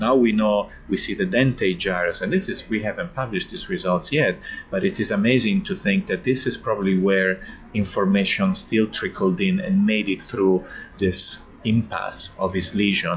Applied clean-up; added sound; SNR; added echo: classical method log-MMSE.